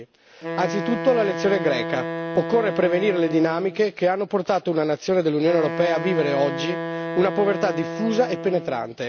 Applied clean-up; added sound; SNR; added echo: none; Wind instrument, woodwind instrument; 8 dB; none.